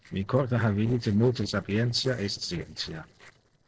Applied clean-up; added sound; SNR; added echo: neural separator model SepFormer DNS4.